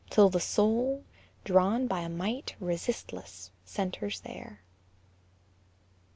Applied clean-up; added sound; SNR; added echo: none; none; none; none.